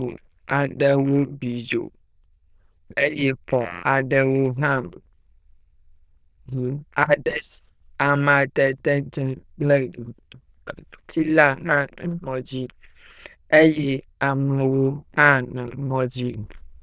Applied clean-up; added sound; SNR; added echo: neural diffusion model UNIVERSE++.